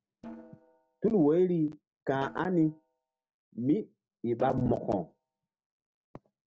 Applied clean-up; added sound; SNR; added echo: neural separator model SepFormer DNS4.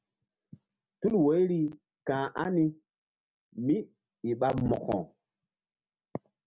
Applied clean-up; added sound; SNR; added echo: none; none; none; none.